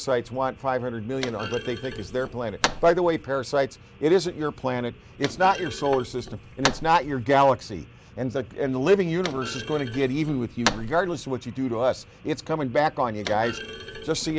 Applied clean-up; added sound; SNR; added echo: none; Thump, thud; 11 dB; none.